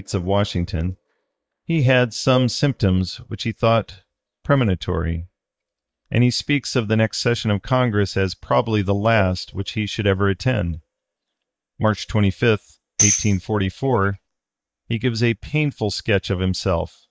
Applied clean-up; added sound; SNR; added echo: neural mask model DeepFilterNet 3.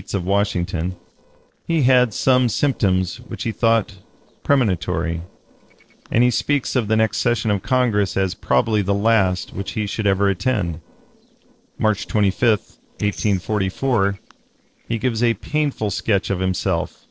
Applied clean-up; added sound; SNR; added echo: neural separator model SepFormer DNS4.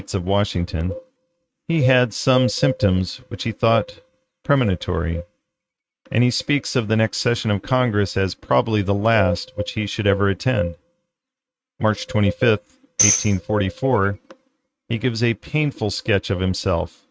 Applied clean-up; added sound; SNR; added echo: neural mask model RNNoise.